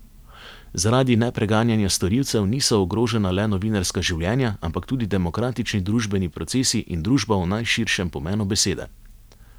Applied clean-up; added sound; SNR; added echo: none; none; none; none.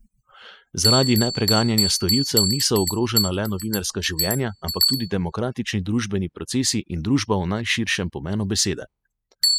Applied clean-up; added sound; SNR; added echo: classical method spectral subtraction.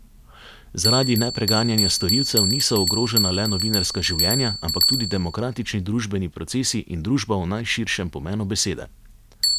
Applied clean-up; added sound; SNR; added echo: none; Bell; 2 dB; none.